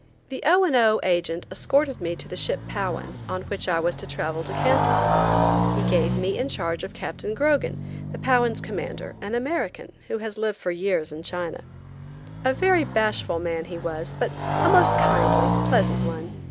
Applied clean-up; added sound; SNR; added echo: none; Motorcycle; 1 dB; none.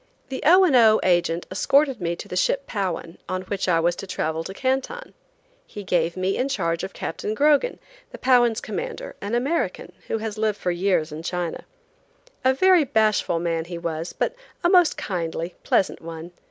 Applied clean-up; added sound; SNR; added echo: none; none; none; none.